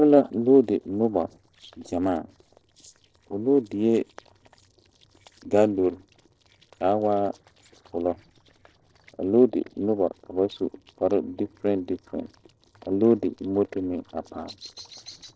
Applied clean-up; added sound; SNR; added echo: neural separator model SepFormer DNS4.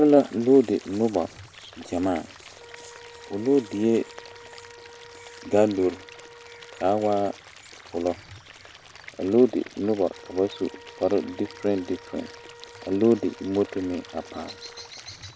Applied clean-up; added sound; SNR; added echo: none; Stream / Liquid + Wind instrument, woodwind instrument; 19 dB; none.